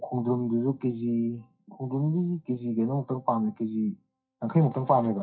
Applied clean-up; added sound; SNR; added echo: classical method WPE with log-MMSE.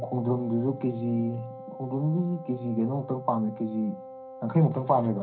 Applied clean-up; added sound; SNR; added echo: none; Wind instrument, woodwind instrument; 15 dB; reverberation time 0.3 s.